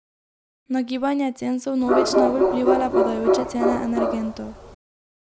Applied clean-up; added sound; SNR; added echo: none; Bark; -4 dB; none.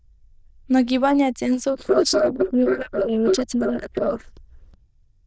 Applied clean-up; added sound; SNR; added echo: neural diffusion model UNIVERSE++.